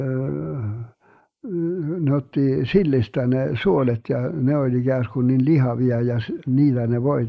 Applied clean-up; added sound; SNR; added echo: neural mask model Resemble Enhance denoiser.